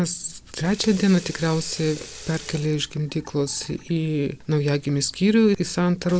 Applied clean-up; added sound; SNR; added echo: none; Sink (filling or washing) / Water tap, faucet; 20 dB; none.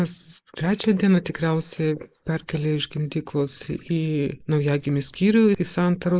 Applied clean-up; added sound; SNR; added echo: neural mask model Resemble Enhance denoiser.